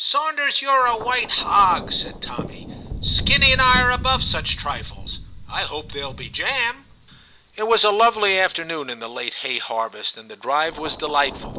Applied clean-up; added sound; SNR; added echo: none; Thunder; 11 dB; none.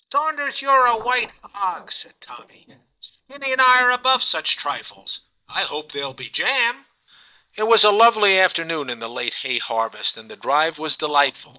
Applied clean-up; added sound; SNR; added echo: neural mask model DeepFilterNet 3.